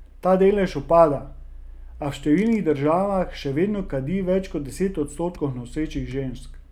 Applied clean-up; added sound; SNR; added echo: none; Engine / Car; 16 dB; none.